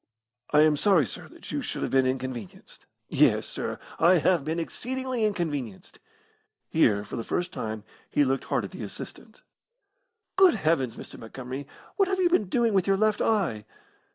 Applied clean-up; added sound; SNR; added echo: none; none; none; none.